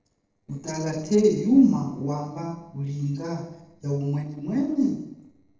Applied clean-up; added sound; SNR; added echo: neural separator model SepFormer DNS4.